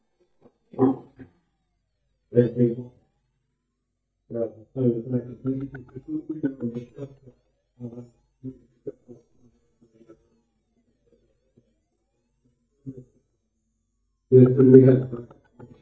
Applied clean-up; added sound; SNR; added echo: neural mask model DeepFilterNet 3.